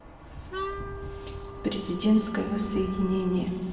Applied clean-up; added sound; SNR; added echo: none; Wind instrument, woodwind instrument; 13 dB; reverberation time 1.9 s.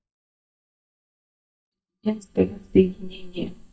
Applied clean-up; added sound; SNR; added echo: neural mask model DeepFilterNet 3.